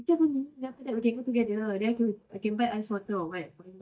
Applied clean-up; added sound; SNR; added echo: neural mask model DeepFilterNet 3.